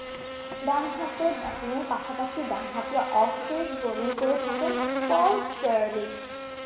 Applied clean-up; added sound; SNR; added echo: none; Buzz; 5 dB; reverberation time 0.9 s.